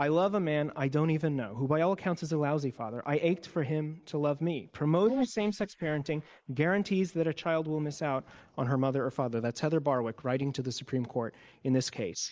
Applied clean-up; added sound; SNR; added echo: neural mask model Resemble Enhance denoiser.